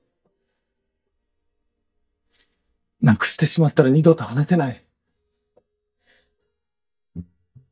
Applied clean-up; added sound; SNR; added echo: neural mask model DeepFilterNet 3.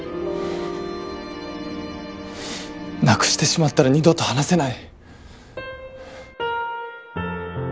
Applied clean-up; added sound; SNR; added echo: none; none; none; none.